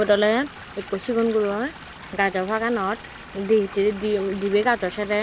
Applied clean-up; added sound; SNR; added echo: none; Stream / Liquid; 16 dB; none.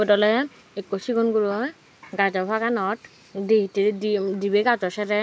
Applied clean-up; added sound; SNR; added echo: none; none; none; none.